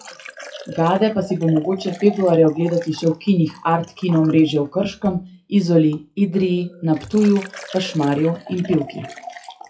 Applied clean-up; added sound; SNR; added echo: classical method WPE with log-MMSE.